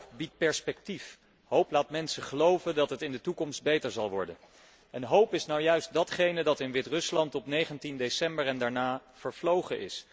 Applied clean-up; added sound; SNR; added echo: none; none; none; none.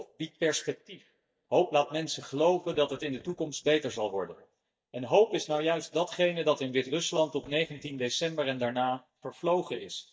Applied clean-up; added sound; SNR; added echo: neural mask model DeepFilterNet 3.